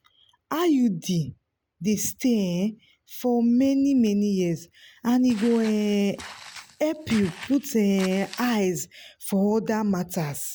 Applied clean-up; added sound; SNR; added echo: none; Walk, footsteps; 18 dB; none.